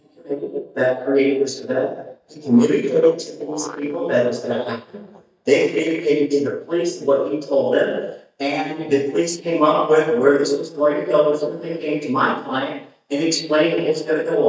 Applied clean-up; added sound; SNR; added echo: neural mask model DeepFilterNet 3.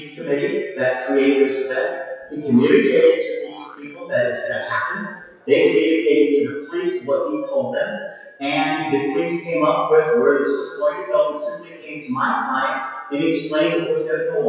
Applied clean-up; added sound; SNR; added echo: classical method WPE with log-MMSE.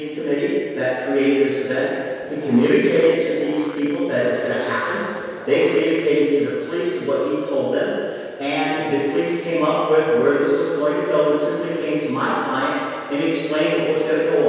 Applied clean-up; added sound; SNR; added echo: none; Animal; 18 dB; reverberation time 1.9 s.